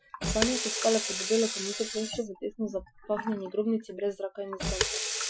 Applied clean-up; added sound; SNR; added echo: classical method Wiener filter.